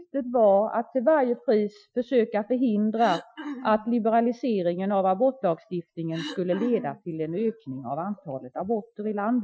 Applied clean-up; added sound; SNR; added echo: classical method Wiener filter.